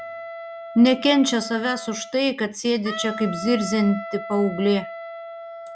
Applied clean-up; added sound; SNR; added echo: none; Wind instrument, woodwind instrument; 12 dB; none.